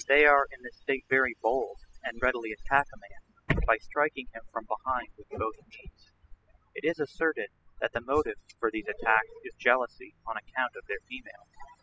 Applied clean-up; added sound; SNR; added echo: classical method spectral subtraction.